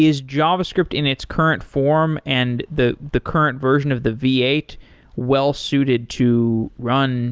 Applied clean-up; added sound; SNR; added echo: none; none; none; none.